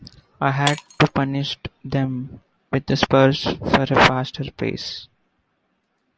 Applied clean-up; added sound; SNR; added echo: none; Shatter; 15 dB; none.